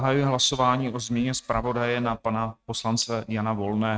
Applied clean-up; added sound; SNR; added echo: neural mask model RNNoise.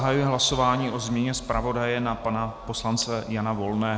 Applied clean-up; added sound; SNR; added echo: none; none; none; none.